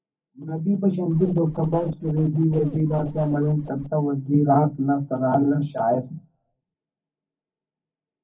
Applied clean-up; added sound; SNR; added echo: neural separator model SepFormer DNS4.